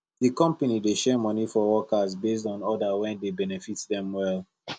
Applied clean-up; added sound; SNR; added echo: none; none; none; none.